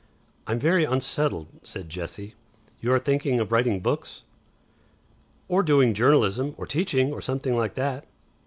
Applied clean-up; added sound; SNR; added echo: none; none; none; none.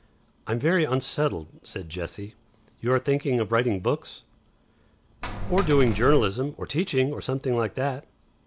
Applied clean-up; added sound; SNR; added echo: none; Coin (dropping); 0 dB; none.